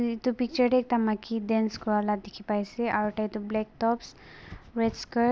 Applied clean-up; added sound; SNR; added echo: none; none; none; none.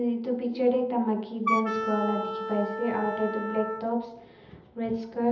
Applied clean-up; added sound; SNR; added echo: none; Wind instrument, woodwind instrument; 3 dB; reverberation time 0.7 s.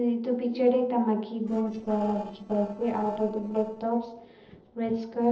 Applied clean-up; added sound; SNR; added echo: neural separator model SepFormer DNS4.